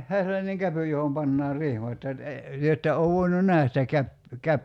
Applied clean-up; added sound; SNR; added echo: none; none; none; none.